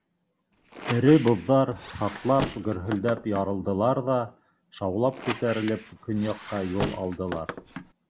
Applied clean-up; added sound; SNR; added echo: none; Squeak; 11 dB; none.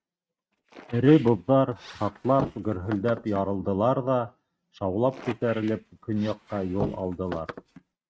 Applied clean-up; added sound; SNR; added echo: neural mask model RNNoise.